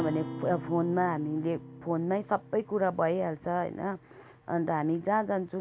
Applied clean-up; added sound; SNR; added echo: none; Acoustic guitar; 14 dB; none.